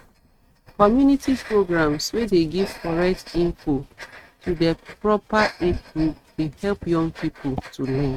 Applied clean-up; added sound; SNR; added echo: neural mask model RNNoise.